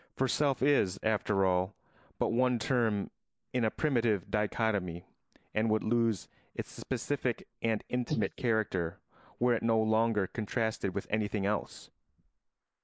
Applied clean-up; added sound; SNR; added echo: neural mask model Resemble Enhance denoiser.